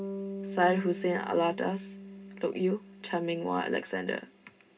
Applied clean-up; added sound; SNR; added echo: none; Bass guitar; 11 dB; reverberation time 0.2 s.